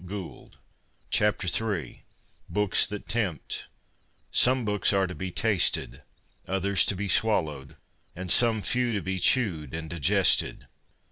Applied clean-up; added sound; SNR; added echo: none; none; none; none.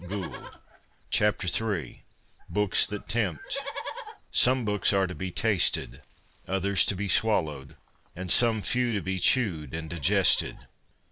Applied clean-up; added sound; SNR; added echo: none; Livestock, farm animals, working animals; 16 dB; none.